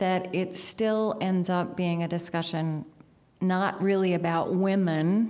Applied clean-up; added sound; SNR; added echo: none; none; none; none.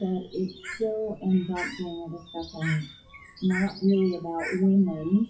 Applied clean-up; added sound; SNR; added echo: classical method WPE with log-MMSE.